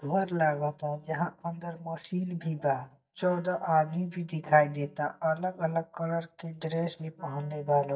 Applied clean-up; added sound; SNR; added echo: neural mask model DeepFilterNet 3.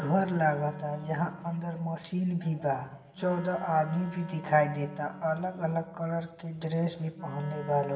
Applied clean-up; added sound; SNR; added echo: none; Wind instrument, woodwind instrument; 15 dB; reverberation time 1.0 s.